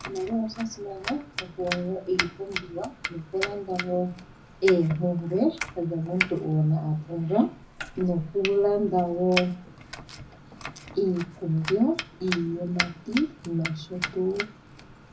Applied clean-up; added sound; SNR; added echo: none; Domestic sounds, home sounds; 9 dB; reverberation time 0.4 s.